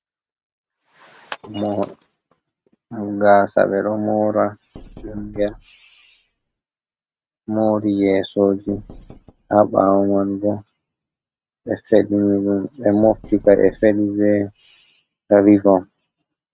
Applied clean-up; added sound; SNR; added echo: neural mask model RNNoise.